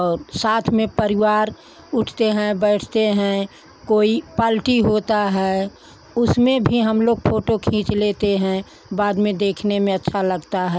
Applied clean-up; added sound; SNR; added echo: none; none; none; none.